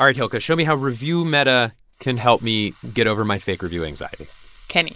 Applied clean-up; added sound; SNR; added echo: neural mask model Resemble Enhance denoiser.